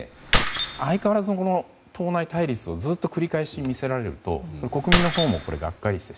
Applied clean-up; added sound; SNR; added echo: none; Keys jangling; -3 dB; none.